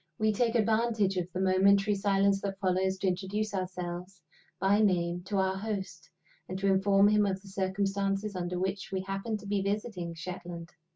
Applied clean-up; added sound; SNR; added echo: none; none; none; none.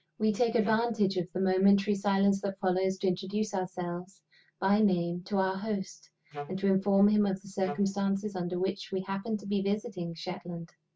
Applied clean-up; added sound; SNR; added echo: none; Wind instrument, woodwind instrument; 13 dB; none.